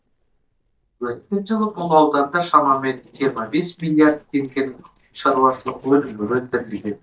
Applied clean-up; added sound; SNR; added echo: neural mask model DeepFilterNet 3.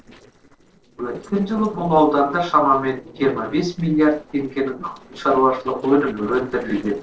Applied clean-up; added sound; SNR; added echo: neural separator model SepFormer DNS4.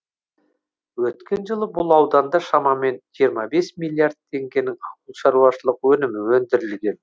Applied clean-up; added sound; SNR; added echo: none; none; none; none.